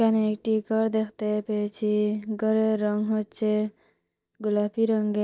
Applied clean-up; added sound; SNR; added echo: neural mask model DeepFilterNet 3.